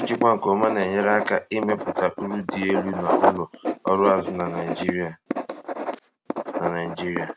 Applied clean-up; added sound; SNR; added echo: none; Writing; 3 dB; none.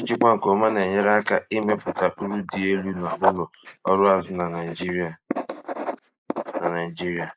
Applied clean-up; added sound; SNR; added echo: neural mask model Resemble Enhance denoiser.